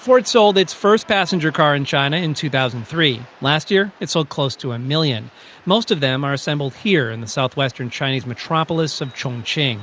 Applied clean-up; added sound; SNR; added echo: none; none; none; none.